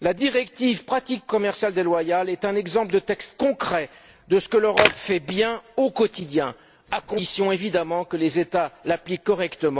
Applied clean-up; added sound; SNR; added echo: none; Camera; 4 dB; none.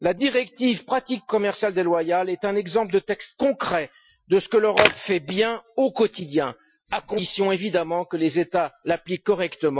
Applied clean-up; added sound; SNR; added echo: classical method Wiener filter.